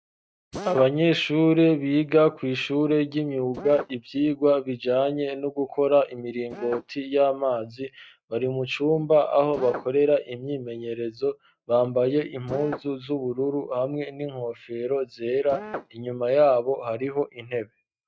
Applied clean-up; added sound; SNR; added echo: neural mask model RNNoise.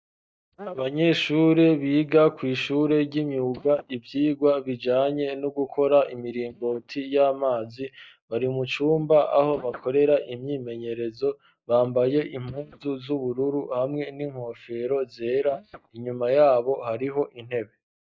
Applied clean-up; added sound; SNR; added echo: neural mask model DeepFilterNet 3.